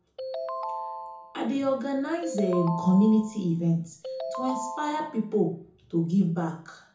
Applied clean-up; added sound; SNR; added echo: none; Ringtone; 9 dB; reverberation time 0.6 s.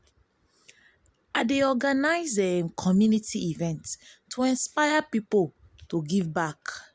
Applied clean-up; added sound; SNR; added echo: none; none; none; none.